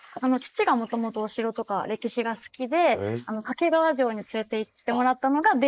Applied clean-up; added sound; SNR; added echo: neural mask model Resemble Enhance denoiser.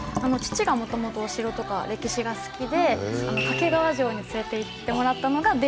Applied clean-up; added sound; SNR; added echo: none; Fill (with liquid); 16 dB; none.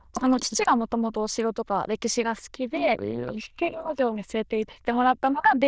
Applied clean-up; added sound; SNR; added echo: neural diffusion model UNIVERSE++.